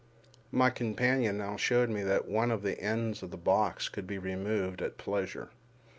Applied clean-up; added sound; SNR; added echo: none; none; none; none.